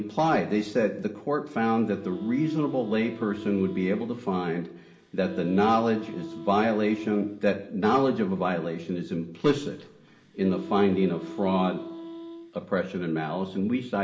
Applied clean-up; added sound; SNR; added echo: none; Wind instrument, woodwind instrument; 14 dB; reverberation time 0.7 s.